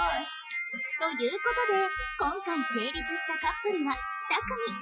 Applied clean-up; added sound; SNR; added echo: classical method Wiener filter.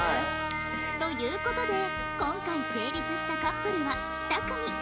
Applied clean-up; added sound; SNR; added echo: none; Trumpet; 2 dB; none.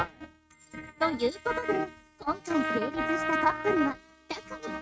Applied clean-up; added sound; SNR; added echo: neural mask model RNNoise.